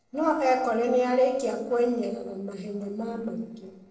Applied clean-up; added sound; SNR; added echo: neural separator model SepFormer DNS4.